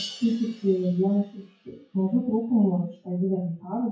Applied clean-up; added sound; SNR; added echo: classical method WPE with log-MMSE.